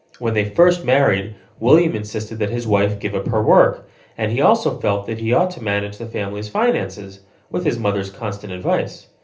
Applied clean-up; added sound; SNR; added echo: none; none; none; reverberation time 0.3 s.